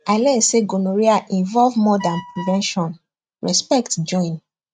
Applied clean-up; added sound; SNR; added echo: neural mask model RNNoise.